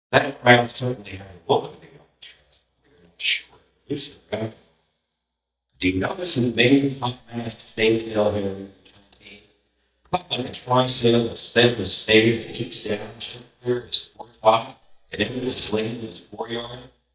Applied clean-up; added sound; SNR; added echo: neural mask model DeepFilterNet 3.